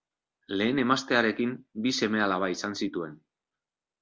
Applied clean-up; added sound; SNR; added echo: none; none; none; none.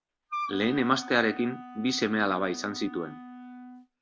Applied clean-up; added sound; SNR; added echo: none; Wind instrument, woodwind instrument; 12 dB; none.